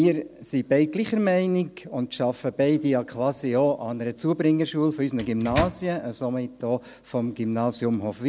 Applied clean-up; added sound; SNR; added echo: none; Microwave oven; 10 dB; none.